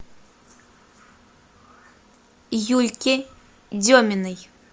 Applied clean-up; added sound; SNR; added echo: none; none; none; none.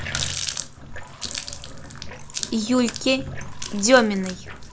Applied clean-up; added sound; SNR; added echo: none; Water tap, faucet; 7 dB; none.